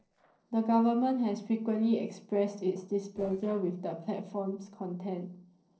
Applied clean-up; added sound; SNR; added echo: neural separator model SepFormer DNS4.